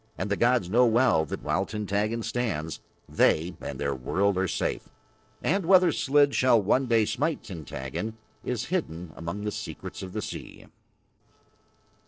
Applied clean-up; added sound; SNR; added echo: neural separator model SepFormer DNS4.